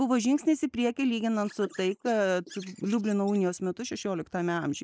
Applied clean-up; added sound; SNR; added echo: neural mask model Resemble Enhance denoiser.